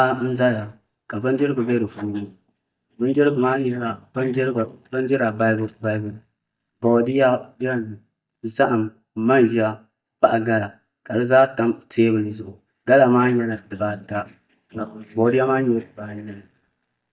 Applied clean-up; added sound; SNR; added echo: neural mask model DeepFilterNet 3.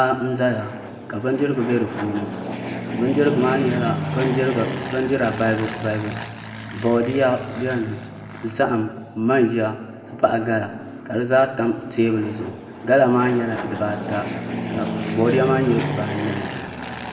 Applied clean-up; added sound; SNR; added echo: none; Fixed-wing aircraft, airplane; 8 dB; reverberation time 1.4 s.